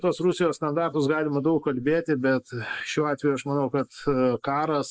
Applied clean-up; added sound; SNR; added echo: neural mask model Resemble Enhance denoiser.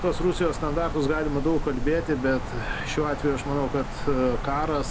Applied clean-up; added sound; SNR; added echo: none; Wind; 5 dB; none.